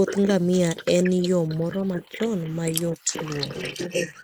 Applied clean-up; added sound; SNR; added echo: neural mask model Resemble Enhance denoiser.